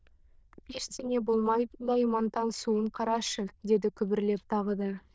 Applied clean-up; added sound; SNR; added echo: neural diffusion model UNIVERSE++.